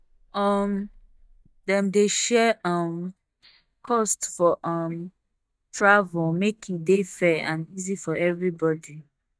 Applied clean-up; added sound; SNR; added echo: neural mask model DeepFilterNet 3.